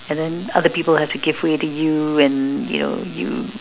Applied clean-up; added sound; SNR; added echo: none; none; none; none.